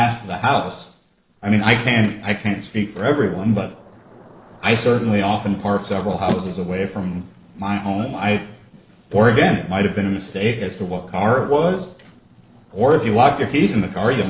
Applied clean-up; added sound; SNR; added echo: neural separator model SepFormer DNS4.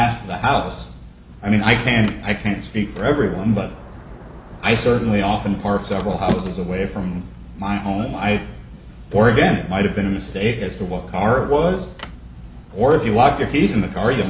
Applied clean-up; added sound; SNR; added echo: none; Sliding door; 18 dB; none.